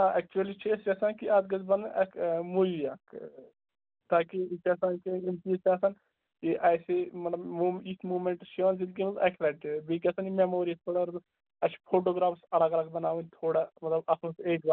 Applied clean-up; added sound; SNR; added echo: none; none; none; none.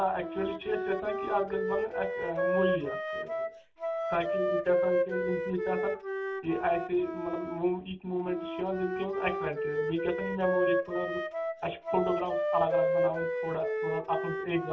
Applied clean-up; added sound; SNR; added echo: none; Wind instrument, woodwind instrument; -1 dB; reverberation time 0.2 s.